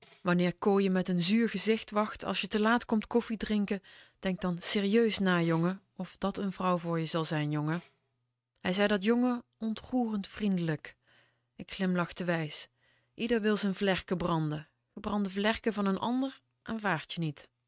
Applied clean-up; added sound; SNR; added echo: neural mask model RNNoise.